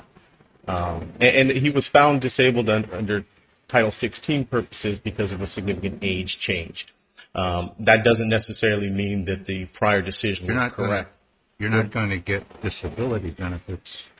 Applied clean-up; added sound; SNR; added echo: neural mask model RNNoise.